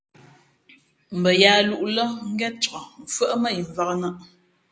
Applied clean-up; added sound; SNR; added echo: none; none; none; none.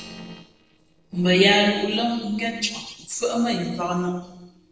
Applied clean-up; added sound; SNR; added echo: neural separator model SepFormer DNS4.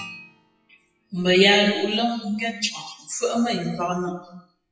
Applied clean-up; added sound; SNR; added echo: classical method WPE with log-MMSE.